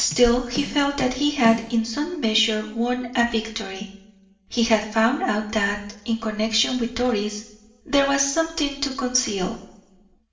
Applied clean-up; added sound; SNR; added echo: none; Bass drum / Snare drum; 13 dB; reverberation time 0.9 s.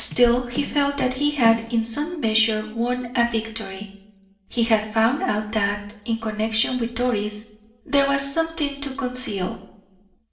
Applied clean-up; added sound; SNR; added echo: neural separator model SepFormer DNS4.